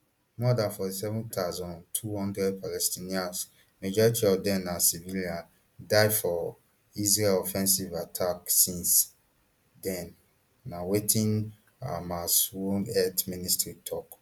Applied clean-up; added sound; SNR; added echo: none; none; none; none.